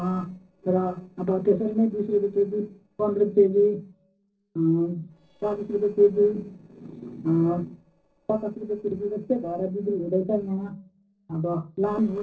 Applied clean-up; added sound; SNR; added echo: neural separator model SepFormer DNS4.